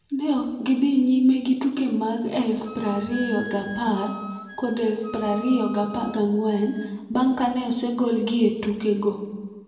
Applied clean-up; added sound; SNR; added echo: none; Wind instrument, woodwind instrument; 19 dB; reverberation time 1.0 s.